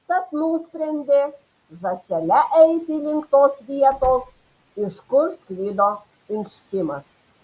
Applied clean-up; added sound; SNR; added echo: none; Slam; 20 dB; none.